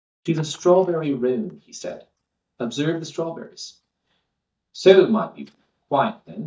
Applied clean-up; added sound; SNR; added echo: neural mask model DeepFilterNet 3.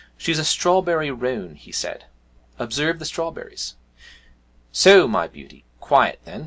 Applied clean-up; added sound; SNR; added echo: none; none; none; none.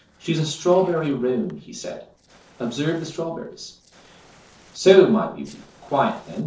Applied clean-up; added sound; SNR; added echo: neural separator model SepFormer DNS4.